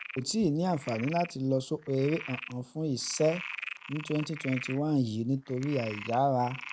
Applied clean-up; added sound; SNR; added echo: none; Frog; 13 dB; none.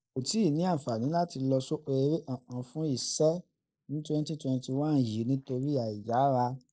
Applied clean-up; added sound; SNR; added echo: neural mask model Resemble Enhance denoiser.